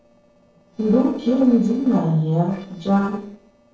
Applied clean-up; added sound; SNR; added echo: neural separator model SepFormer DNS4.